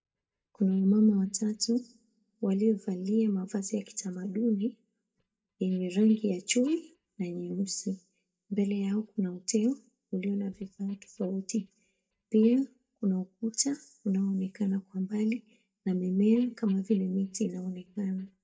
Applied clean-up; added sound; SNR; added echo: neural mask model DeepFilterNet 3.